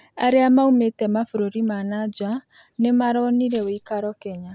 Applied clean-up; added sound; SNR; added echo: none; Tambourine; 11 dB; none.